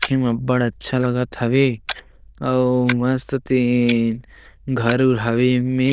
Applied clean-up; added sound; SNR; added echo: neural diffusion model UNIVERSE++.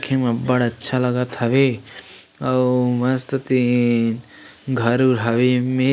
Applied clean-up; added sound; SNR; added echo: none; none; none; none.